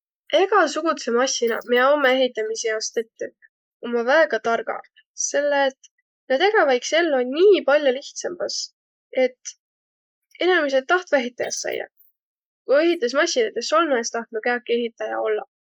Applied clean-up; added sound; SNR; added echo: neural mask model Resemble Enhance denoiser.